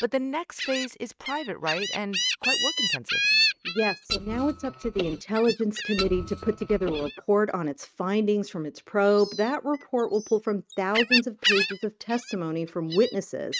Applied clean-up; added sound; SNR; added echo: neural mask model RNNoise.